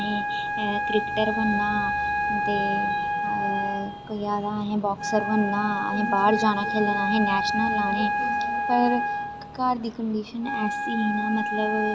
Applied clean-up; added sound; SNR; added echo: none; Wind instrument, woodwind instrument; 1 dB; none.